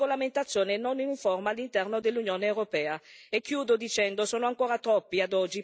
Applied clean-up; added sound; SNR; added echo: none; none; none; none.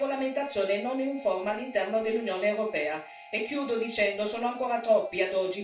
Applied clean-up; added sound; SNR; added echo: none; Harmonica; 19 dB; reverberation time 0.3 s.